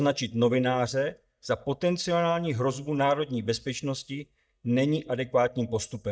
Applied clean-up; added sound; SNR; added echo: neural mask model DeepFilterNet 3.